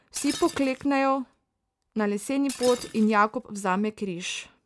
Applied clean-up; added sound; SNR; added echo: none; Shatter; 16 dB; none.